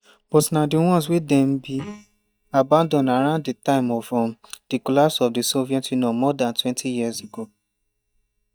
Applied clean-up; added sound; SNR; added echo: neural mask model DeepFilterNet 3.